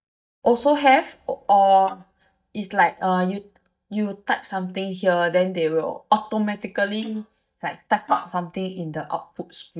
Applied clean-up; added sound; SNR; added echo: neural mask model DeepFilterNet 3.